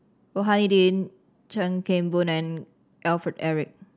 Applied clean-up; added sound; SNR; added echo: none; none; none; none.